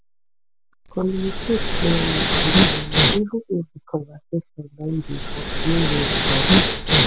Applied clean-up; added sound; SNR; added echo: none; Respiratory sounds; -5 dB; none.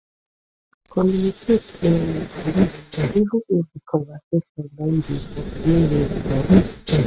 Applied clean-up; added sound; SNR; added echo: neural mask model RNNoise.